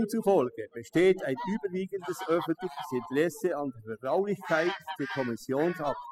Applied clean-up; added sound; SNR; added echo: classical method spectral subtraction.